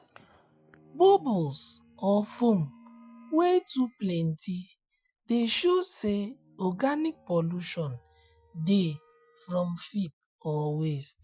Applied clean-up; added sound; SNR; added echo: classical method Wiener filter.